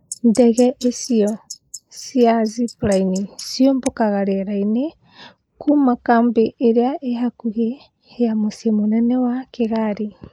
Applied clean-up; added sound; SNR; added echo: neural mask model Resemble Enhance denoiser.